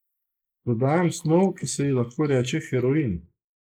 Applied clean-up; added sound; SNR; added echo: neural mask model Resemble Enhance denoiser.